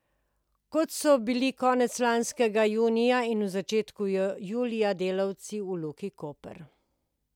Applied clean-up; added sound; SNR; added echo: none; none; none; none.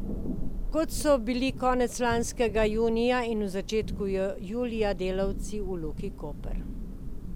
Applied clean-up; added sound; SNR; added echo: none; Thunder / Rain; 5 dB; none.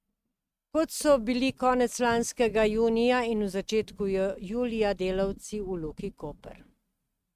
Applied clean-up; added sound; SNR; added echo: neural mask model RNNoise.